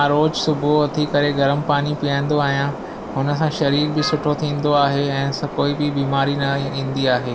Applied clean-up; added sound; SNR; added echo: none; Subway, metro, underground; 11 dB; none.